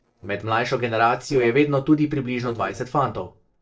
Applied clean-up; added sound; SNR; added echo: neural separator model SepFormer DNS4.